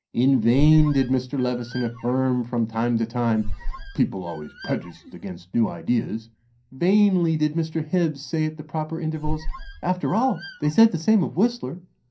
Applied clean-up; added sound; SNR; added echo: none; Squeak; 7 dB; reverberation time 0.3 s.